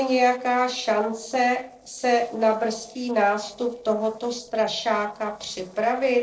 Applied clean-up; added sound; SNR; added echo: neural separator model SepFormer DNS4.